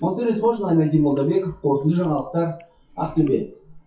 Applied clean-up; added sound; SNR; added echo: classical method WPE with log-MMSE.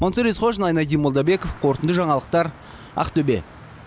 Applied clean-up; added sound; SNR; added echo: none; none; none; none.